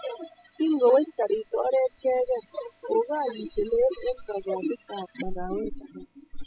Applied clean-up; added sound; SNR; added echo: classical method spectral subtraction.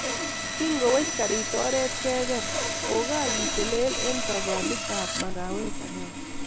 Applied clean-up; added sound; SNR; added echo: none; Sawing; 0 dB; none.